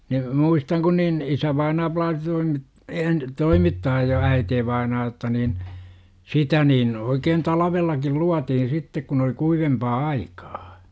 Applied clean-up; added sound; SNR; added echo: none; none; none; none.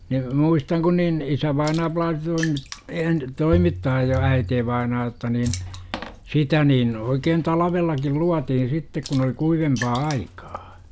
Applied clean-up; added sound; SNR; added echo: none; Water / Splash, splatter; 18 dB; none.